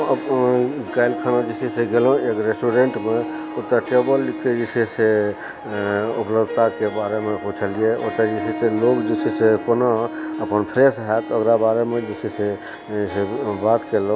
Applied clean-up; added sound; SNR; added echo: none; Harp; 11 dB; none.